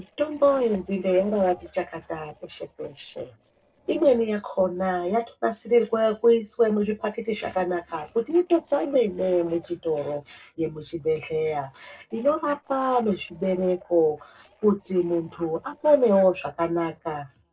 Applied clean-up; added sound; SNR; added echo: neural separator model SepFormer DNS4.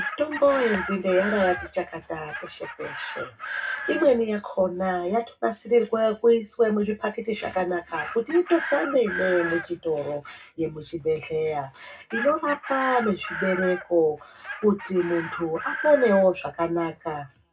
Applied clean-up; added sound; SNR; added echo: none; Chicken, rooster; 11 dB; reverberation time 0.2 s.